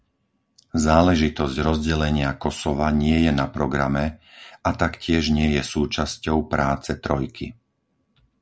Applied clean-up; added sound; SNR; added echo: none; none; none; none.